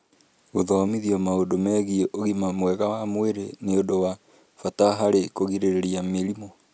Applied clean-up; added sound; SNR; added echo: none; none; none; none.